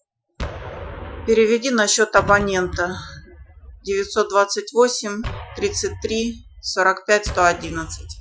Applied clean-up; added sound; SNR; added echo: classical method Wiener filter.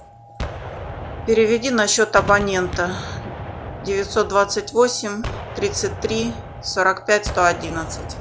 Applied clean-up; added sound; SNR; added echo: none; Gunshot, gunfire; 11 dB; none.